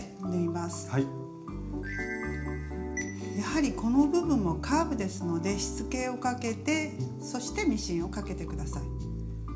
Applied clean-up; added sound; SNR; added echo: none; none; none; reverberation time 0.4 s.